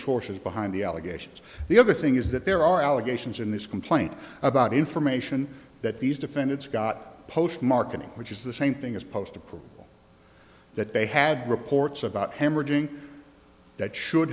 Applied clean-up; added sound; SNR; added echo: none; none; none; none.